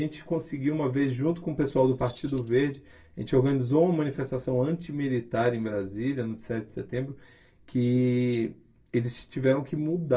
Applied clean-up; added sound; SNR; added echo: none; Keys jangling; 18 dB; reverberation time 0.2 s.